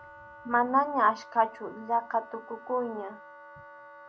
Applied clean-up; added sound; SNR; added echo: none; Wind instrument, woodwind instrument; 19 dB; none.